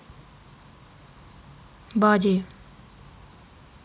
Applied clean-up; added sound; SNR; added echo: none; none; none; none.